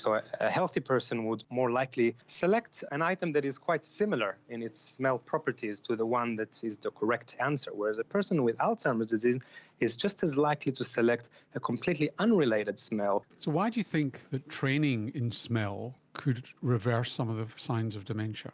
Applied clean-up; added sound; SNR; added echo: none; none; none; none.